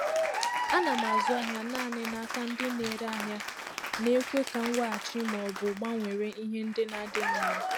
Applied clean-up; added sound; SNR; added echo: none; Applause / Cheering; 1 dB; none.